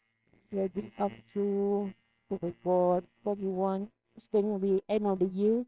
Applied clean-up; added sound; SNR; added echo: neural separator model SepFormer WHAMR!.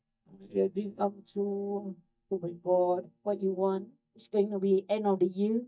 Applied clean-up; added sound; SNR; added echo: neural mask model DeepFilterNet 3.